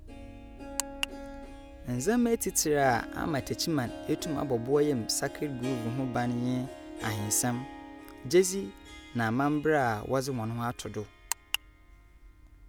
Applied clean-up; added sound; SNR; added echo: none; Harp; 14 dB; none.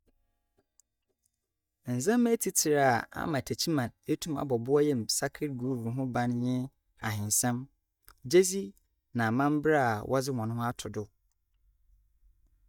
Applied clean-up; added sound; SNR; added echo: neural mask model DeepFilterNet 3.